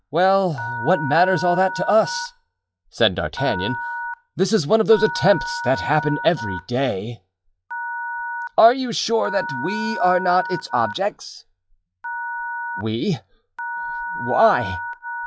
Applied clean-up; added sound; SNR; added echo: classical method log-MMSE.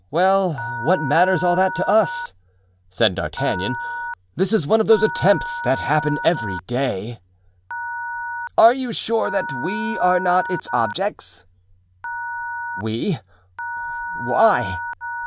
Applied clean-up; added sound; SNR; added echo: none; Telephone; 8 dB; none.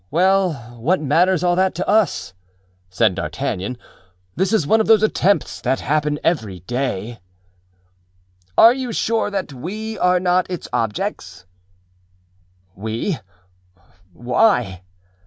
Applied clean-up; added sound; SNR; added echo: none; none; none; none.